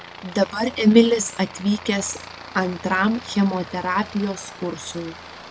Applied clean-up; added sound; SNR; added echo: none; Aircraft; 17 dB; none.